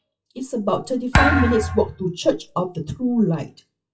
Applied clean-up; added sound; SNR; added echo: classical method WPE with log-MMSE.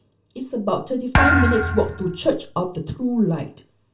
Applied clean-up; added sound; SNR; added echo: none; Thump, thud; -2 dB; reverberation time 0.2 s.